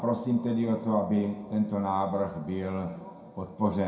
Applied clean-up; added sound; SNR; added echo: none; none; none; reverberation time 0.5 s.